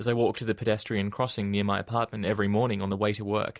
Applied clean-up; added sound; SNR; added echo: none; none; none; none.